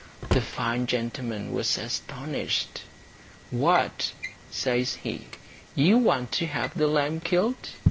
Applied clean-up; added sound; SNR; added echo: none; Drawer open or close; 9 dB; none.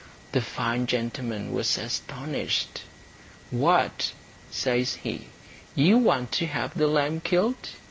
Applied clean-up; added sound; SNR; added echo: none; none; none; none.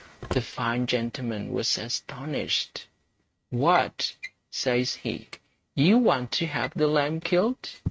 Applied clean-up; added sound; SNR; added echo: neural mask model RNNoise.